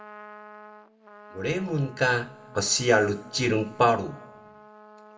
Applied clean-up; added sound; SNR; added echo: none; Trumpet; 20 dB; reverberation time 0.4 s.